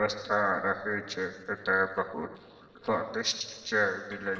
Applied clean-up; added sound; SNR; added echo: neural separator model SepFormer DNS4.